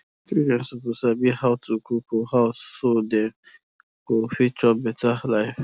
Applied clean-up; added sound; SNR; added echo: none; none; none; none.